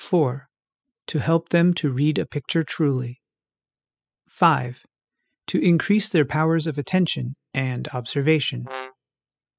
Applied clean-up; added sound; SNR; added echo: classical method spectral subtraction.